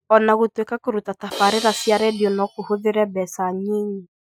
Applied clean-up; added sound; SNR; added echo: classical method Wiener filter.